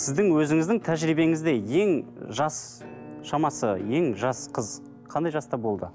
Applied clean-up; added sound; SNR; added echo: none; Musical instrument; 18 dB; none.